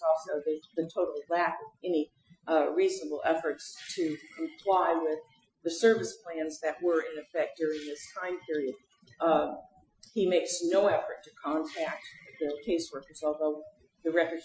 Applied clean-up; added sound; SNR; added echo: classical method Wiener filter.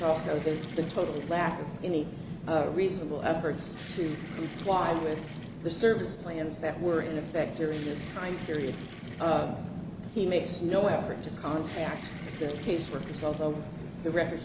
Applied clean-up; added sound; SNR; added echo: none; Toilet flush / Water; 19 dB; none.